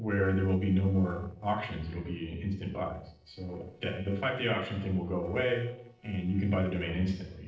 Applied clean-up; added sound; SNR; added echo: neural separator model SepFormer DNS4.